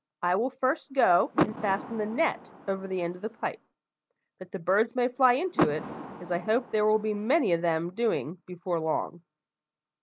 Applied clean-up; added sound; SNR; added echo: none; Door / Car; 7 dB; none.